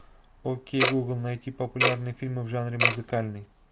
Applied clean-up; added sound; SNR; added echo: none; Tick-tock; 0 dB; none.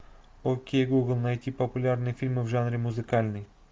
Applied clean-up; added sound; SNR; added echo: none; none; none; none.